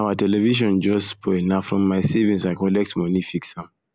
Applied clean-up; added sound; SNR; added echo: none; none; none; none.